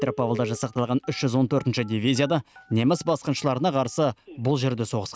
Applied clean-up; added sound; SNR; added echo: neural mask model RNNoise.